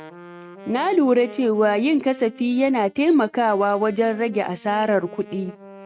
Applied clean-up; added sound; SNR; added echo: neural mask model RNNoise.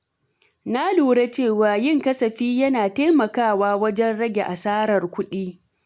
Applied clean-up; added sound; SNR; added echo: none; none; none; none.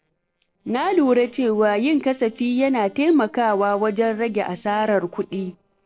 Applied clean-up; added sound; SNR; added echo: neural separator model SepFormer DNS4.